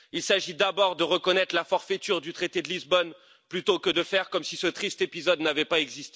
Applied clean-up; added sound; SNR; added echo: none; none; none; none.